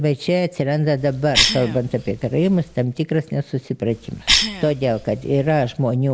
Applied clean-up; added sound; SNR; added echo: none; Cough; 6 dB; none.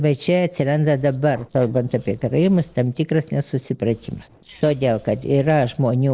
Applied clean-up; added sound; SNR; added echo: neural separator model SepFormer DNS4.